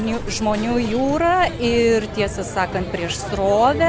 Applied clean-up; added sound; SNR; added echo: none; none; none; none.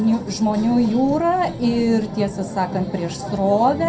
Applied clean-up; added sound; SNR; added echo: none; none; none; reverberation time 0.2 s.